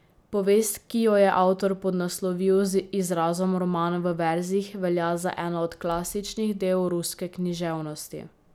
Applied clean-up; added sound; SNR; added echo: none; none; none; none.